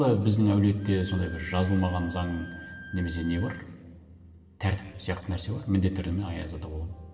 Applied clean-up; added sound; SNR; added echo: none; Bowed string instrument; 17 dB; reverberation time 2.4 s.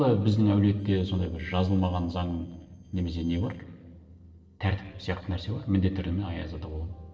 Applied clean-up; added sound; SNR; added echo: neural separator model SepFormer DNS4.